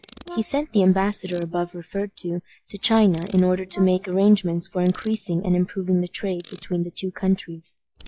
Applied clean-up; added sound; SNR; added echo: classical method log-MMSE.